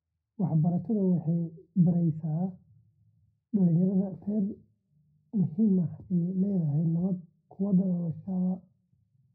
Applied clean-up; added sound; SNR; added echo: none; none; none; reverberation time 0.3 s.